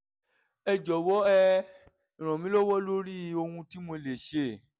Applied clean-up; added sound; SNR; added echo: none; none; none; none.